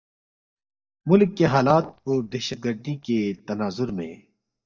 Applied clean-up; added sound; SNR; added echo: neural mask model DeepFilterNet 3.